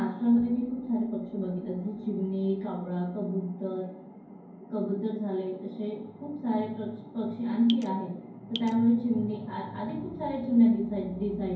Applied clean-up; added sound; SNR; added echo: none; Drip; 12 dB; reverberation time 0.9 s.